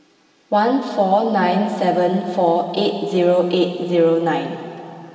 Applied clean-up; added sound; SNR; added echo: none; none; none; reverberation time 2.7 s.